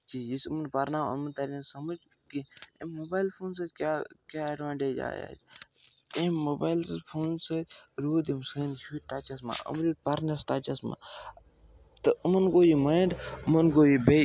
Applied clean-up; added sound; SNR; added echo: none; none; none; none.